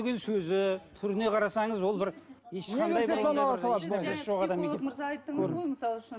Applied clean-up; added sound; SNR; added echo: none; none; none; none.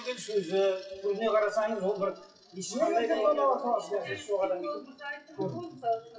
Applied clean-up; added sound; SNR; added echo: classical method WPE with log-MMSE.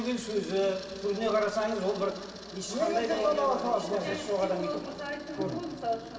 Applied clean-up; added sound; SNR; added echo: none; Camera; 19 dB; reverberation time 2.6 s.